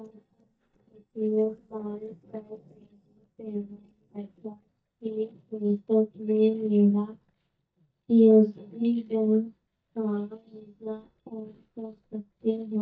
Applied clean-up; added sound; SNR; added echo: neural mask model DeepFilterNet 3.